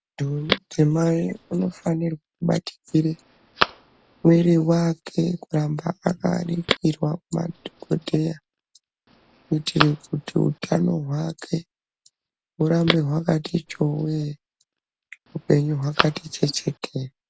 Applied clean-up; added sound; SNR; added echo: none; Telephone; 10 dB; none.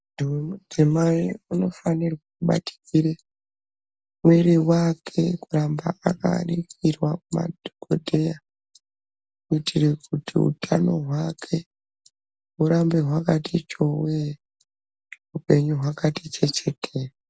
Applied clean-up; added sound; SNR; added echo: none; none; none; none.